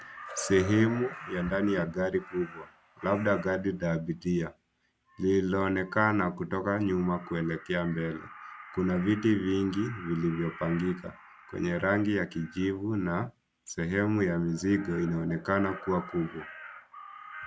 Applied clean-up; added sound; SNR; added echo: none; Crow; 17 dB; none.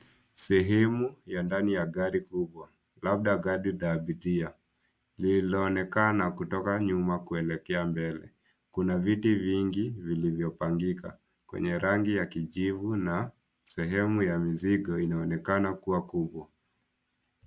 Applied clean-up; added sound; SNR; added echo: none; none; none; none.